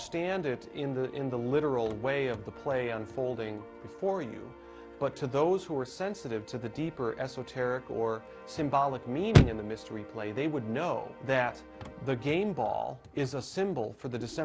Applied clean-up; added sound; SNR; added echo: none; Chirp, tweet / Slam / Car; 5 dB; none.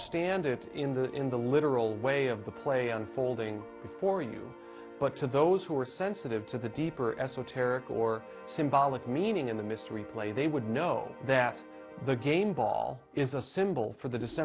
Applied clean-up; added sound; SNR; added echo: none; none; none; none.